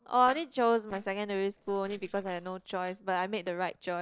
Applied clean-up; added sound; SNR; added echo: neural separator model SepFormer DNS4.